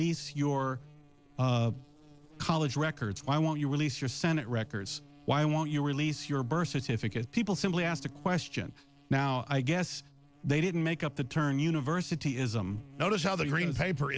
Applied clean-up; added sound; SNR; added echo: neural separator model SepFormer DNS4.